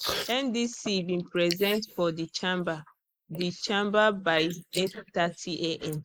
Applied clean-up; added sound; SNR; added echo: neural mask model Resemble Enhance denoiser.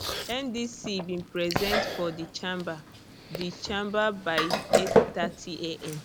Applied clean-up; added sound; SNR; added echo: none; Chewing, mastication; -1 dB; none.